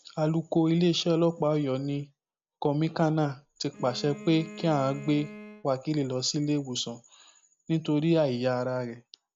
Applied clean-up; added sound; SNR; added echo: none; Bowed string instrument; 17 dB; none.